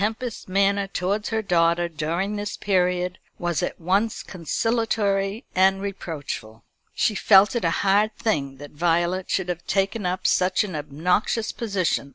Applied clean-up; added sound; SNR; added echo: none; none; none; none.